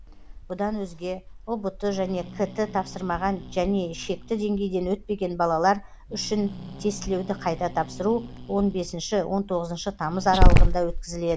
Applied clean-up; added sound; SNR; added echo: none; Growling; -1 dB; none.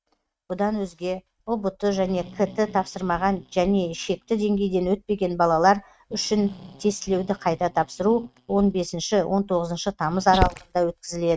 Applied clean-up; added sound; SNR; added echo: neural mask model RNNoise.